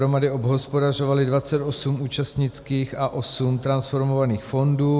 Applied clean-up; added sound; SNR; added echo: none; none; none; none.